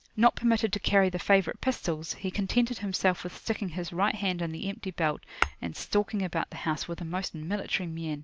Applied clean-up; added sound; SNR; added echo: none; Tap / Glass; 8 dB; none.